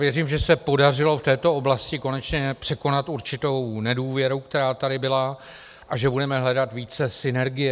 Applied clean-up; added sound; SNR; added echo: none; none; none; none.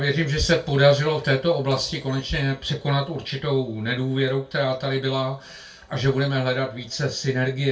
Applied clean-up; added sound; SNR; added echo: none; none; none; reverberation time 0.2 s.